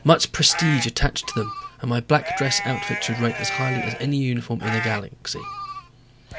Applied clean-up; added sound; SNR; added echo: none; Livestock, farm animals, working animals; 8 dB; none.